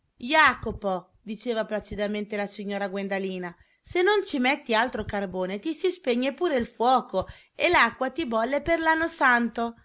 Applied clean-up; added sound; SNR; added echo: none; none; none; none.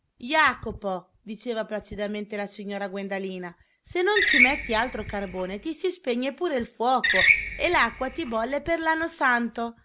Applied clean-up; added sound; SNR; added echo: none; Screech; -2 dB; none.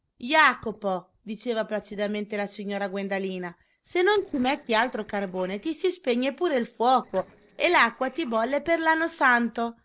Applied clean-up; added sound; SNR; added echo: neural separator model SepFormer DNS4.